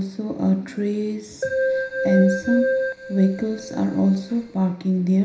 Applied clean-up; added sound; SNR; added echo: none; Keyboard (musical); 3 dB; reverberation time 0.5 s.